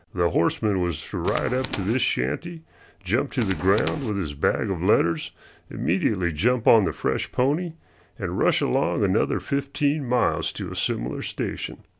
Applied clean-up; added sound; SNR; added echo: none; Tools; 7 dB; none.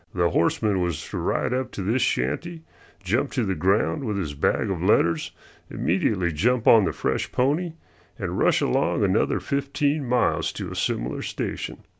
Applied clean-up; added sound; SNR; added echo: none; none; none; none.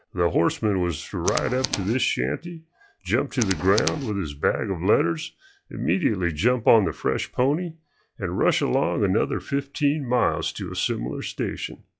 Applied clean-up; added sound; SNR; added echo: classical method log-MMSE.